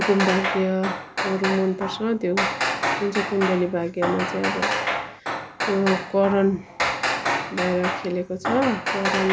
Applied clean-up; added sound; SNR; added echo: none; Hammer; 2 dB; none.